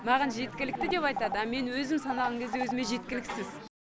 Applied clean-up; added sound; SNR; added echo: none; Telephone; 8 dB; none.